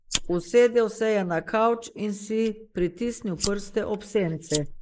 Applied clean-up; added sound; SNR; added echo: neural mask model Resemble Enhance denoiser.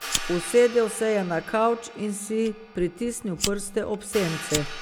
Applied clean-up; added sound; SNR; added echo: none; Fire + Hi-hat; 9 dB; none.